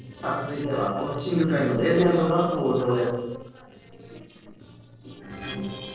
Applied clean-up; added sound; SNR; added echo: neural separator model SepFormer DNS4.